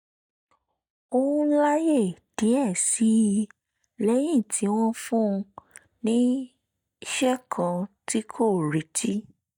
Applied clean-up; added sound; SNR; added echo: neural mask model DeepFilterNet 3.